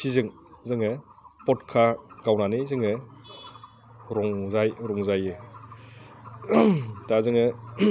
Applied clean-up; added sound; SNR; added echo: none; none; none; none.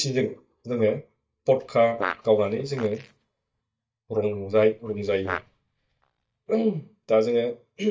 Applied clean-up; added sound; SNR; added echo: neural mask model DeepFilterNet 3.